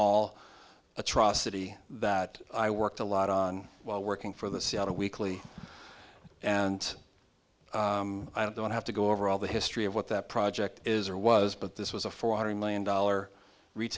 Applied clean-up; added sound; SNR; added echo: none; none; none; none.